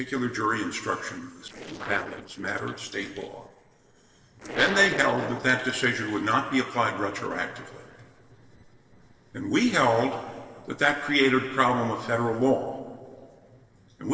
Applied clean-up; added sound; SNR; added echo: neural separator model SepFormer DNS4.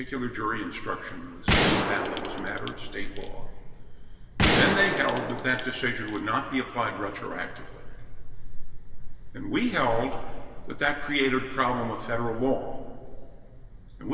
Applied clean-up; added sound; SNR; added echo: none; Gunshot, gunfire; -2 dB; reverberation time 2.3 s.